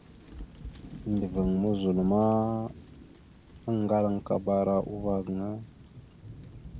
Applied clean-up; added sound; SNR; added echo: none; Thunder / Rain; 15 dB; none.